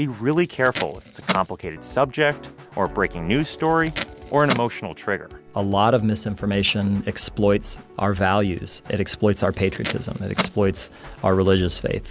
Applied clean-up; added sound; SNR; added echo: none; Packing tape, duct tape; 10 dB; none.